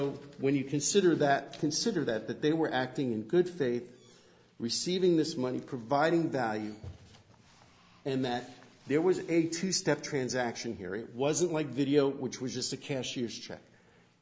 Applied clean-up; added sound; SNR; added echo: none; none; none; none.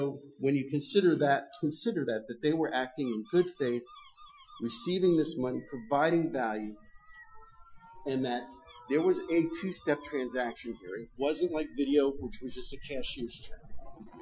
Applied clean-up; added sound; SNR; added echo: classical method Wiener filter.